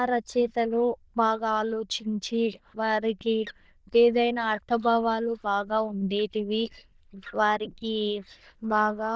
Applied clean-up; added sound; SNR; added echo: neural diffusion model UNIVERSE++.